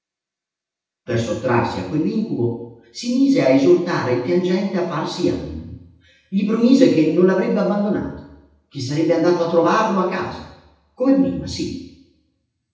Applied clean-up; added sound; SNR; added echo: none; none; none; reverberation time 0.9 s.